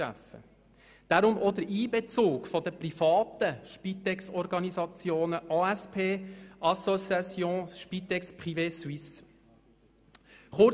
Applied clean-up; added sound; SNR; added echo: none; none; none; none.